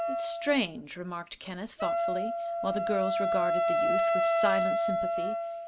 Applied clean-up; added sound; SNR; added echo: none; Wind instrument, woodwind instrument; -5 dB; none.